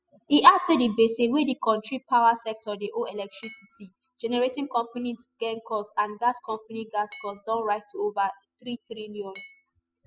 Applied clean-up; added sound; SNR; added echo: classical method spectral subtraction.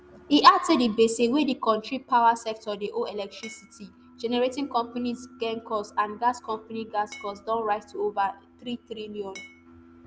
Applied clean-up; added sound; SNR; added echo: none; Glass; 19 dB; none.